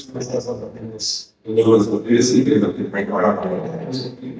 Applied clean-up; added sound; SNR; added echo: neural mask model DeepFilterNet 3.